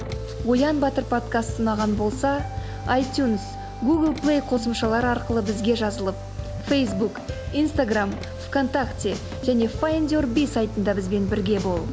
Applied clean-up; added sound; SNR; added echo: none; Bowed string instrument + Car; 19 dB; none.